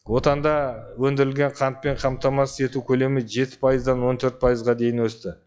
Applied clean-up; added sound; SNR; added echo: classical method log-MMSE.